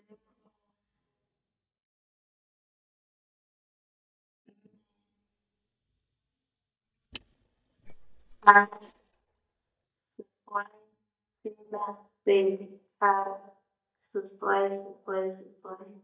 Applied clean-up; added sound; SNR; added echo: neural mask model DeepFilterNet 3.